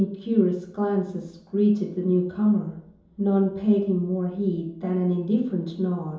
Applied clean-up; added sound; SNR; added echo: none; none; none; reverberation time 2.8 s.